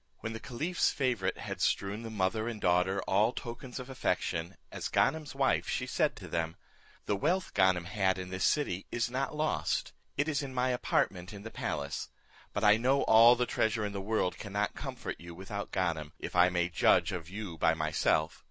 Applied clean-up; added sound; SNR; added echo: none; none; none; none.